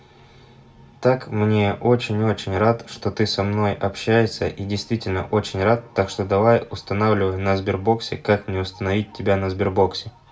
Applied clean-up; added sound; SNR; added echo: none; none; none; reverberation time 0.2 s.